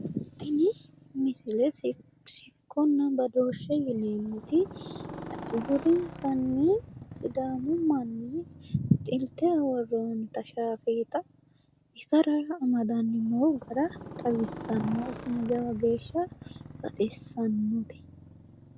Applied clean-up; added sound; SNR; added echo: none; Motorcycle; 16 dB; none.